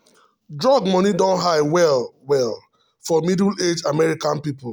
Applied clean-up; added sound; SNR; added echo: none; none; none; none.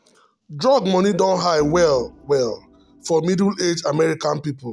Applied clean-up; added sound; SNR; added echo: none; Organ; 19 dB; none.